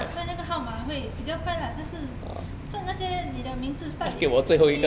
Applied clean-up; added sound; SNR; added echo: none; none; none; none.